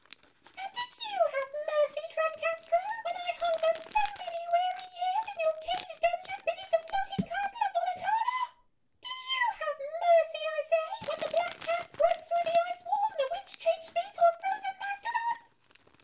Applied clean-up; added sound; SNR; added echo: none; Crumpling, crinkling; 19 dB; reverberation time 0.3 s.